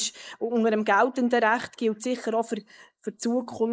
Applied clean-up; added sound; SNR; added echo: neural mask model Resemble Enhance denoiser.